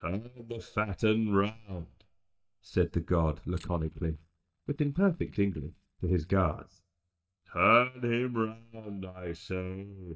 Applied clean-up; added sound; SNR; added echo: neural mask model DeepFilterNet 3.